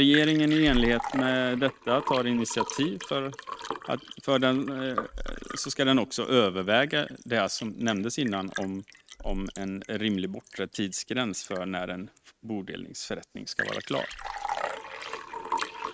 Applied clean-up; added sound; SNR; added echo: neural mask model RNNoise.